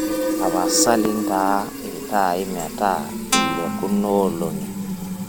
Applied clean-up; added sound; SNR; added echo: none; Guitar + Fill (with liquid); 2 dB; none.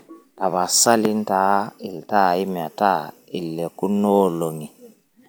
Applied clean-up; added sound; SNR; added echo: none; none; none; none.